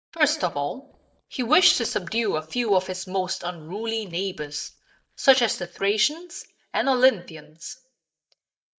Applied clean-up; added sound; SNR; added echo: neural mask model DeepFilterNet 3.